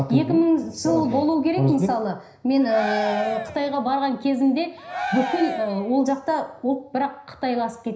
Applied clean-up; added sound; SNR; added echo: none; Cheering; 8 dB; reverberation time 0.5 s.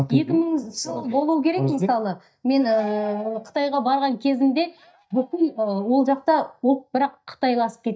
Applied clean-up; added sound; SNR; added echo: neural mask model DeepFilterNet 3.